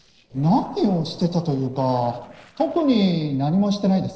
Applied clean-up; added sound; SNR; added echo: neural separator model SepFormer DNS4.